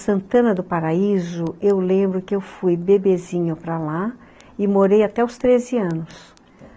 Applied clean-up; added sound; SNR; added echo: none; none; none; none.